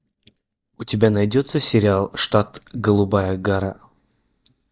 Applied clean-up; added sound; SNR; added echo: neural mask model DeepFilterNet 3.